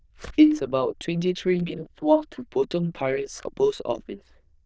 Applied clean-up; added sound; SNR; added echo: neural diffusion model UNIVERSE++.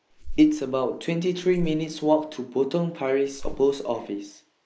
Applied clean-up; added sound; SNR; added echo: neural mask model Resemble Enhance denoiser.